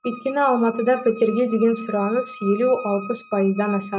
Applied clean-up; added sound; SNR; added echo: neural mask model RNNoise.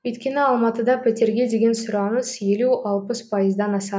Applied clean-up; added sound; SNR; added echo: none; none; none; none.